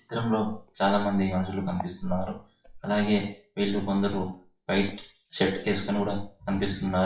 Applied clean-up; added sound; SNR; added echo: classical method WPE with log-MMSE.